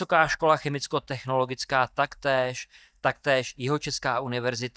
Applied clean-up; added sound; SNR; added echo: neural mask model DeepFilterNet 3.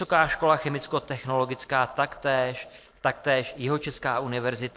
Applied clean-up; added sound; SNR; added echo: neural separator model SepFormer DNS4.